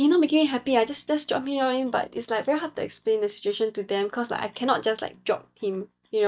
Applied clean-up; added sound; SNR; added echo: neural mask model DeepFilterNet 3.